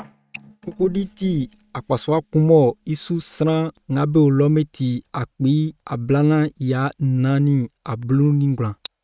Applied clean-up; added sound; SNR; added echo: neural mask model RNNoise.